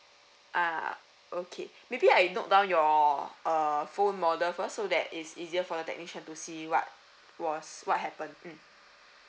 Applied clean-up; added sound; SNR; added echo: none; none; none; none.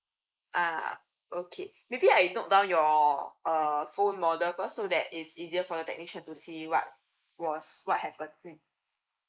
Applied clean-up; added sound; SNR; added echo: neural mask model Resemble Enhance denoiser.